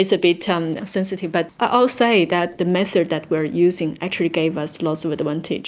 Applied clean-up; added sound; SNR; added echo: neural mask model Resemble Enhance denoiser.